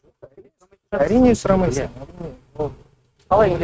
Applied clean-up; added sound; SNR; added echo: neural mask model RNNoise.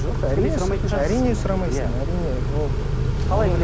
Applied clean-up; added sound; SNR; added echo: none; Idling / Accelerating, revving, vroom / Car; -3 dB; none.